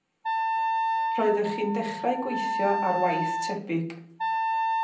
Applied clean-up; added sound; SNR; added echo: none; Wind instrument, woodwind instrument; -1 dB; reverberation time 0.6 s.